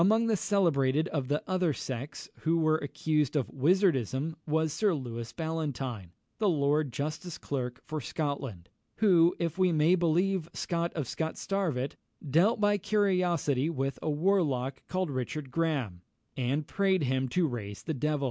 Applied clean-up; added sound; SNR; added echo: none; none; none; none.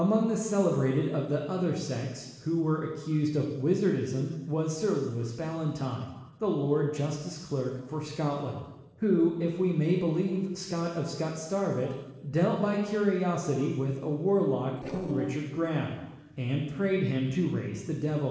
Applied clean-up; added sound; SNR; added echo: neural separator model SepFormer DNS4.